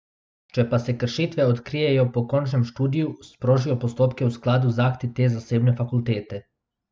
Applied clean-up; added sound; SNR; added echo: none; none; none; none.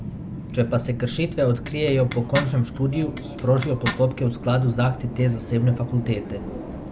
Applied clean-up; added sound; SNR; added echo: none; Zipper (clothing) + Subway, metro, underground; 9 dB; none.